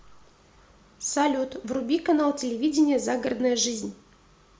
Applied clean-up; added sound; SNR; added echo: none; none; none; none.